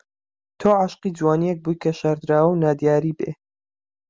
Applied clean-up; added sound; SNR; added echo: none; none; none; none.